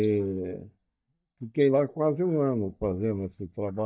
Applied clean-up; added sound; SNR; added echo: neural mask model DeepFilterNet 3.